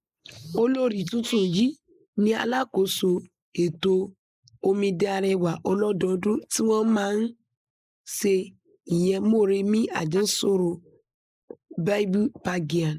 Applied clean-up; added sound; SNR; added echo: neural mask model Resemble Enhance denoiser.